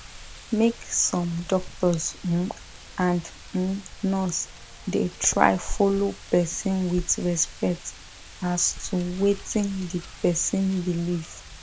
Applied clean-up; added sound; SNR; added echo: none; Wind; 14 dB; none.